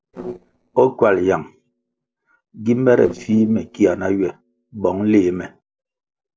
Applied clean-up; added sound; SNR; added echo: neural separator model SepFormer DNS4.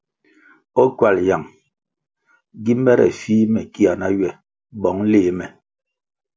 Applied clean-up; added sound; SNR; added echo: none; none; none; none.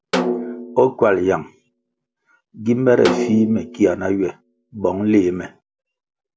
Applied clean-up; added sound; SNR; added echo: none; Snare drum; 8 dB; none.